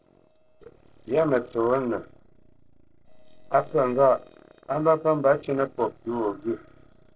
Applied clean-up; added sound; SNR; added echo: neural separator model SepFormer DNS4.